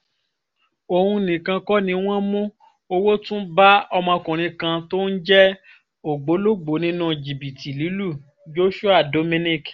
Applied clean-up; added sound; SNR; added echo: none; none; none; none.